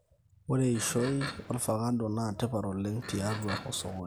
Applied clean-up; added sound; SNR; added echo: none; Livestock, farm animals, working animals; 11 dB; none.